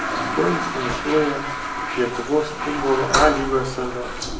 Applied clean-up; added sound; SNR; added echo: none; Toilet flush; 3 dB; reverberation time 0.6 s.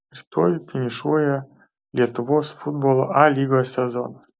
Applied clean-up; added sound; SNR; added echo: none; none; none; none.